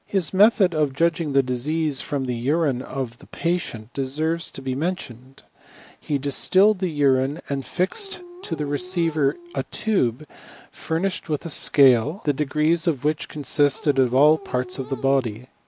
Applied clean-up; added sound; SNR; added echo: none; Dog; 17 dB; none.